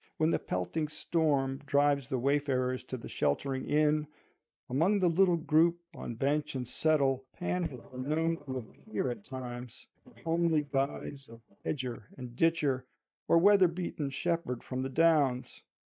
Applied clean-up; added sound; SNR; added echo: neural mask model DeepFilterNet 3.